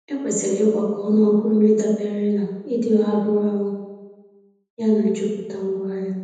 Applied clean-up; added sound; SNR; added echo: none; none; none; reverberation time 1.0 s.